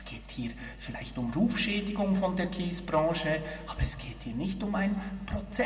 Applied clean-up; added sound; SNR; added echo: none; none; none; reverberation time 1.2 s.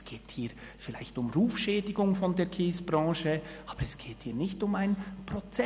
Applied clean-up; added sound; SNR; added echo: none; none; none; none.